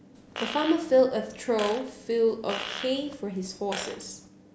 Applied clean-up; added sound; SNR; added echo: none; Fart; 12 dB; none.